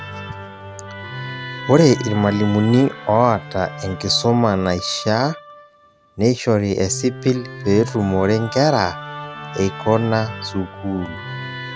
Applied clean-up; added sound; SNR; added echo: none; Musical instrument; 13 dB; none.